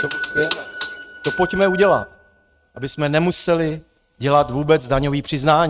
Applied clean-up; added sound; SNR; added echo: neural mask model RNNoise.